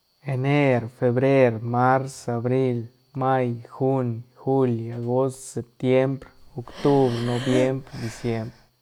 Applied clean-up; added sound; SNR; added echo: none; Breathing; 12 dB; none.